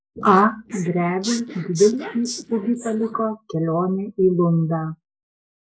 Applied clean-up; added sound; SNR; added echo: neural mask model Resemble Enhance denoiser.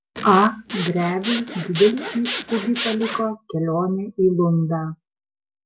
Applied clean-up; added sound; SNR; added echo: none; Zipper (clothing) / Sawing; 7 dB; none.